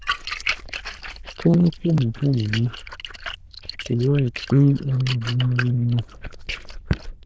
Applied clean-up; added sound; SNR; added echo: neural diffusion model UNIVERSE++.